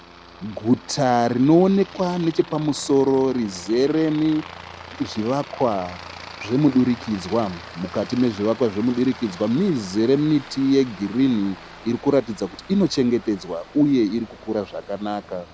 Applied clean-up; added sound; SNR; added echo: none; Aircraft; 18 dB; none.